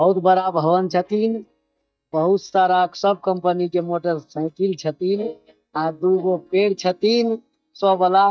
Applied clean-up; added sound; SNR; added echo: neural mask model DeepFilterNet 3.